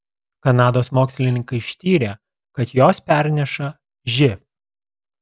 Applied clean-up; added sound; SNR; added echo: none; none; none; none.